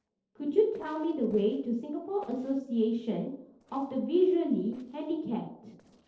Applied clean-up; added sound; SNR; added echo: neural separator model SepFormer DNS4.